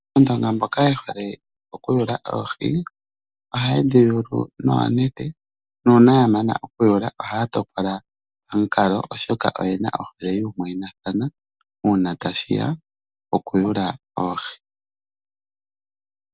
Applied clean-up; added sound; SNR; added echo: none; none; none; none.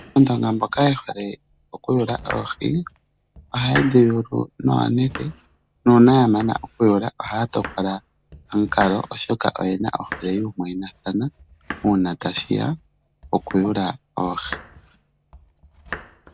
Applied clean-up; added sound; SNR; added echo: none; Domestic sounds, home sounds; 17 dB; none.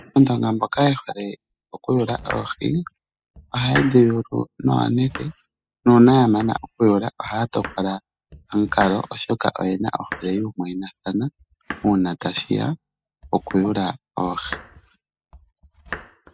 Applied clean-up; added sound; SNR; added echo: classical method spectral subtraction.